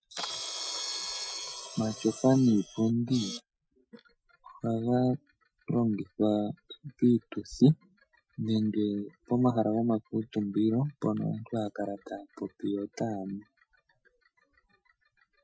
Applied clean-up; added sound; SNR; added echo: classical method Wiener filter.